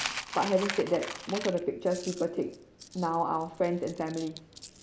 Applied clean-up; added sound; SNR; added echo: none; Coin (dropping); 10 dB; none.